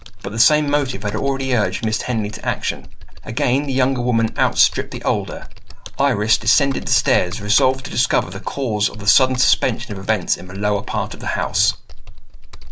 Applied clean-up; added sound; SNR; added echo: none; Computer keyboard; 5 dB; none.